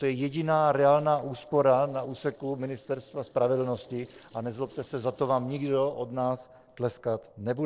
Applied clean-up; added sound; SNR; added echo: neural separator model SepFormer DNS4.